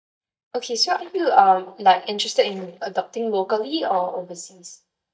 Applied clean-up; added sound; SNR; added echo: neural mask model DeepFilterNet 3.